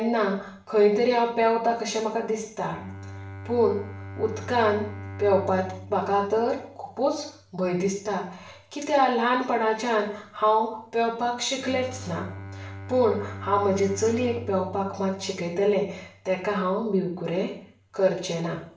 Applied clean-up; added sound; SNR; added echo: none; Bowed string instrument; 16 dB; reverberation time 0.5 s.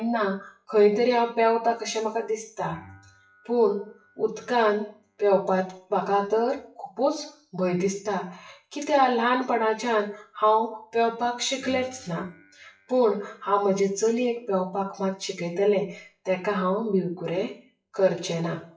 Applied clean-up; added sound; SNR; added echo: classical method WPE with log-MMSE.